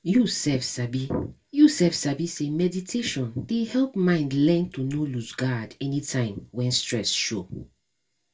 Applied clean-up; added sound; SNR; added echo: none; none; none; reverberation time 0.2 s.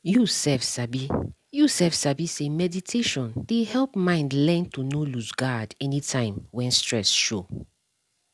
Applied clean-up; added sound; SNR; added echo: none; none; none; none.